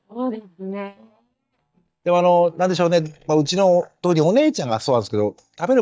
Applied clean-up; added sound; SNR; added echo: neural mask model DeepFilterNet 3.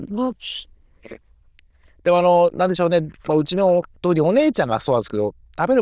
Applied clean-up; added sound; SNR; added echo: neural diffusion model UNIVERSE++.